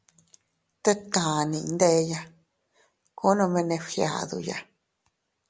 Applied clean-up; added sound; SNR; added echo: none; none; none; none.